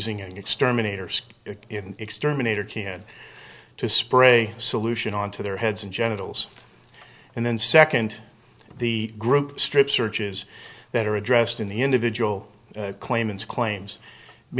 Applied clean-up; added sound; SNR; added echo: none; none; none; none.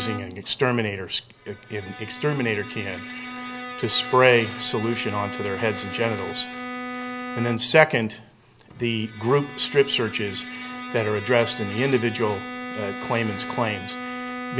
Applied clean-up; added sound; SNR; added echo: none; Bowed string instrument; 10 dB; none.